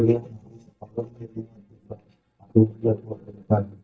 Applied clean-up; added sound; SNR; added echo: neural mask model DeepFilterNet 3.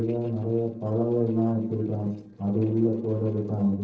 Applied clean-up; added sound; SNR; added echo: neural separator model SepFormer DNS4.